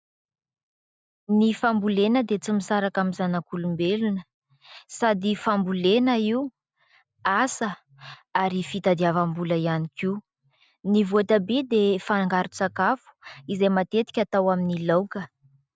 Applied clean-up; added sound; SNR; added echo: none; none; none; none.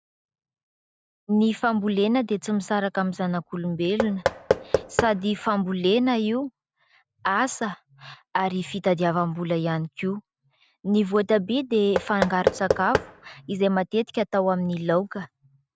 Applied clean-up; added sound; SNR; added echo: none; Knock / Wood; 3 dB; none.